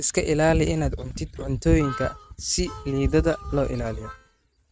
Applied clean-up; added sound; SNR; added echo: neural mask model RNNoise.